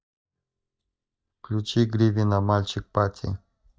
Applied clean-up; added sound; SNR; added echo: neural mask model DeepFilterNet 3.